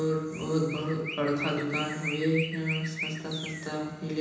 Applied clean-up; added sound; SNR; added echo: none; Chirp, tweet; 9 dB; reverberation time 1.1 s.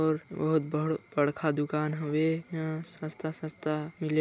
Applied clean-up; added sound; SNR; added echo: none; none; none; none.